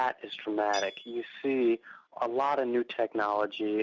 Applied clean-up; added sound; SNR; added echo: none; Tools; 20 dB; none.